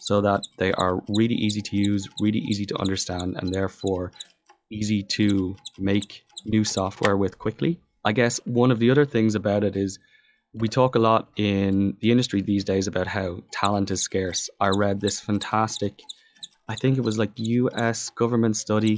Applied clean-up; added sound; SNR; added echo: classical method log-MMSE.